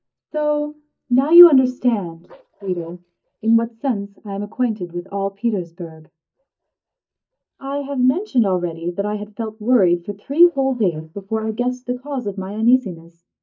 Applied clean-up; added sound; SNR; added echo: neural mask model DeepFilterNet 3.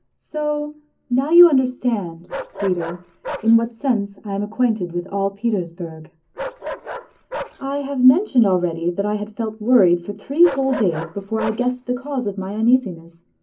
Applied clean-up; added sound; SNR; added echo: none; Bark; 15 dB; reverberation time 0.3 s.